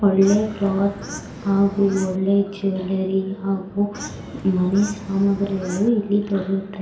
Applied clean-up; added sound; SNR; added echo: none; Bird / Fowl; 14 dB; reverberation time 0.5 s.